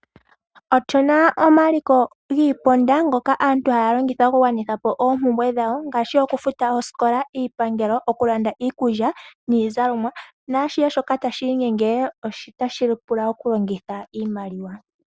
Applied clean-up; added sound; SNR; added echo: none; none; none; none.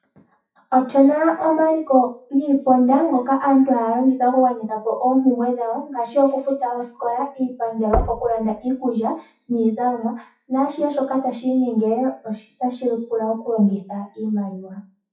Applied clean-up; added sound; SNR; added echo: classical method WPE with log-MMSE.